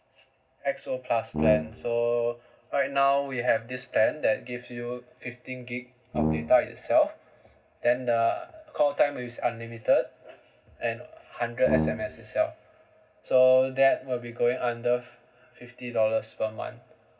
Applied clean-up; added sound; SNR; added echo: none; Brass instrument; 3 dB; reverberation time 0.4 s.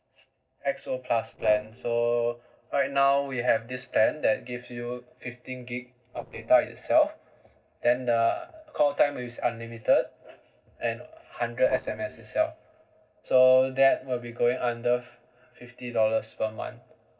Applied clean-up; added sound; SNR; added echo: neural separator model SepFormer DNS4.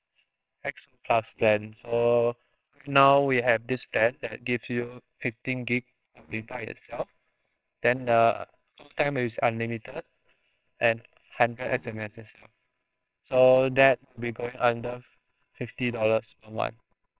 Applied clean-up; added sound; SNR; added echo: neural separator model SepFormer WHAMR!.